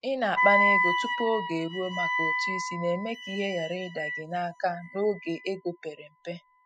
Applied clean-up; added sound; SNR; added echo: classical method spectral subtraction.